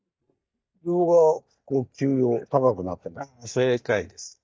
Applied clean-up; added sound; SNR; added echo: neural mask model DeepFilterNet 3.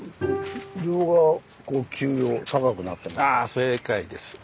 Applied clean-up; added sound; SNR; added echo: none; Bowed string instrument; 11 dB; none.